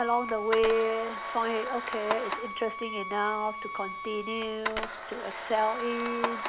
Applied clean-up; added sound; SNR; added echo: none; Wind instrument, woodwind instrument + Camera; 5 dB; none.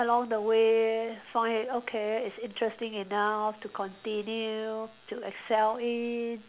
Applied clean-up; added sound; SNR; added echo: none; none; none; none.